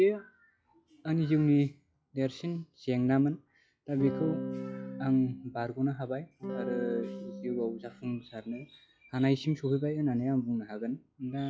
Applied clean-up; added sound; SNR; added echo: classical method log-MMSE.